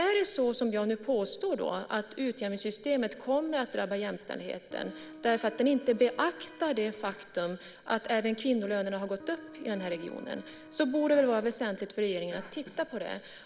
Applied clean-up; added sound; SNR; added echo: none; Electric guitar; 18 dB; none.